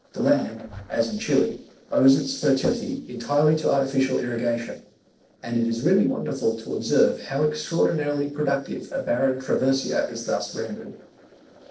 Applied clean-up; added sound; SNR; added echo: neural separator model SepFormer DNS4.